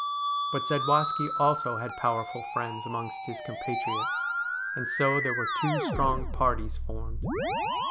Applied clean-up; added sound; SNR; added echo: none; Musical instrument; 0 dB; none.